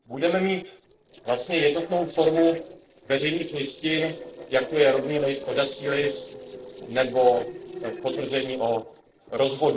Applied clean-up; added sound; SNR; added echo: neural separator model SepFormer DNS4.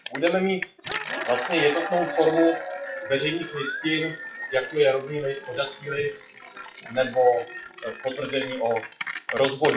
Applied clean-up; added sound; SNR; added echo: classical method WPE with log-MMSE.